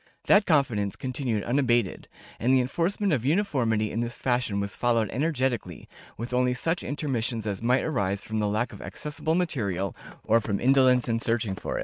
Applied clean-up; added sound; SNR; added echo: neural mask model RNNoise.